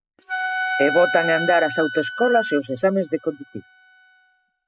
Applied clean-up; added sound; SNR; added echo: classical method spectral subtraction.